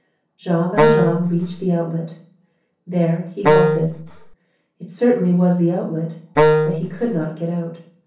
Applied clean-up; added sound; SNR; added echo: none; Wind instrument, woodwind instrument; -4 dB; reverberation time 0.6 s.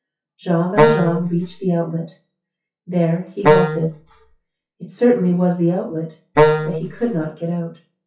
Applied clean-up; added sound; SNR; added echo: classical method WPE with log-MMSE.